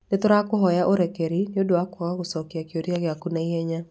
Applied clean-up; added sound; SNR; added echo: none; none; none; none.